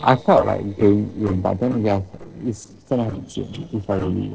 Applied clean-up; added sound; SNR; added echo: neural separator model SepFormer DNS4.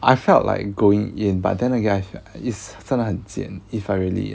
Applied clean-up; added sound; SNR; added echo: none; none; none; none.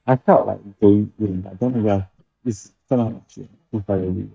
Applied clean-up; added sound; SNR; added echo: neural mask model DeepFilterNet 3.